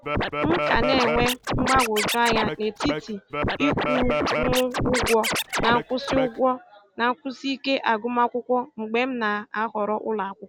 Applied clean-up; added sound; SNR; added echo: none; Scratching (performance technique); 0 dB; none.